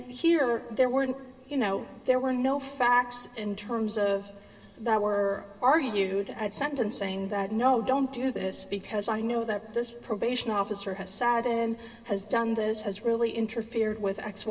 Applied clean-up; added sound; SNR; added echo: none; none; none; reverberation time 2.9 s.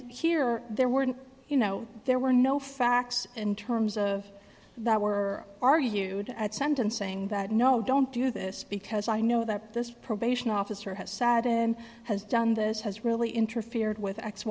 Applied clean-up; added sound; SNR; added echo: none; none; none; none.